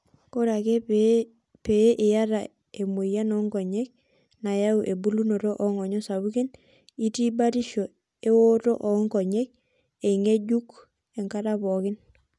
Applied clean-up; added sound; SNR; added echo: none; none; none; none.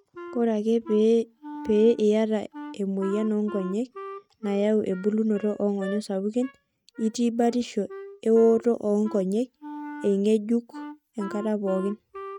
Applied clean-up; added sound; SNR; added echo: neural mask model RNNoise.